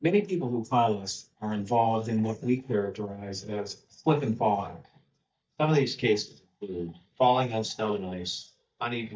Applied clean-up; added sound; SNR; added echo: neural mask model DeepFilterNet 3.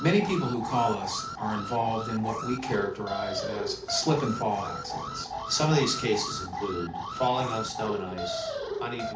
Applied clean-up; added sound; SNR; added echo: none; Alarm; 6 dB; reverberation time 0.4 s.